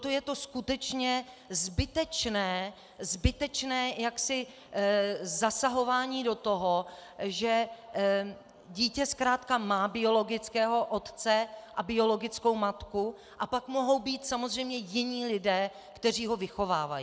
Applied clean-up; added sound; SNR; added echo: none; none; none; none.